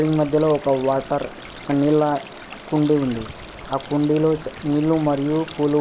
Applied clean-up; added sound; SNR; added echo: none; Stream; 19 dB; none.